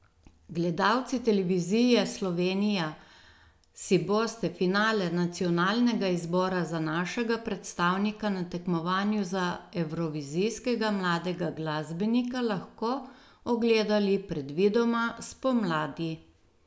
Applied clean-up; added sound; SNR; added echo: none; none; none; none.